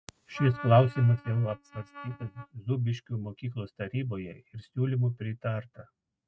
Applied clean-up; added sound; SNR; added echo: neural mask model RNNoise.